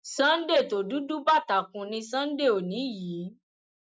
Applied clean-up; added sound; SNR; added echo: none; none; none; none.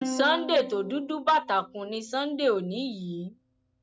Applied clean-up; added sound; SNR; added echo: none; Plucked string instrument; 12 dB; none.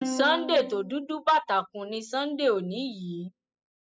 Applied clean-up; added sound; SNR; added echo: classical method spectral subtraction.